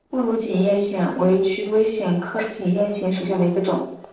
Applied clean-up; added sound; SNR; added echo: neural separator model SepFormer DNS4.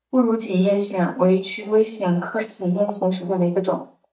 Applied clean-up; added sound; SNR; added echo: neural mask model DeepFilterNet 3.